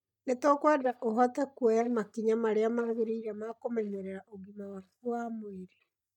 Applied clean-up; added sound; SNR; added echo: neural mask model DeepFilterNet 3.